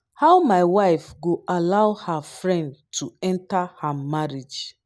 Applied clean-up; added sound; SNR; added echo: none; none; none; none.